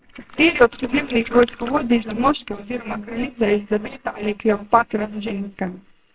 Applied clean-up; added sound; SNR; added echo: neural separator model SepFormer WHAMR!.